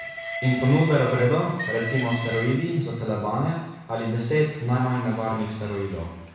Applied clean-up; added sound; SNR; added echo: none; Train; 12 dB; reverberation time 1.0 s.